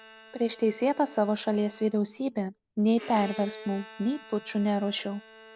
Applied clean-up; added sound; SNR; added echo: none; Bowed string instrument; 19 dB; none.